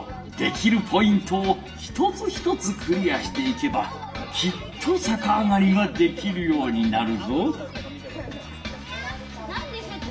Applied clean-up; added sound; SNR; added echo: none; none; none; reverberation time 0.8 s.